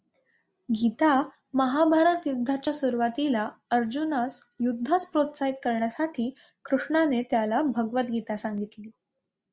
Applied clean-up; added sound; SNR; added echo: none; none; none; none.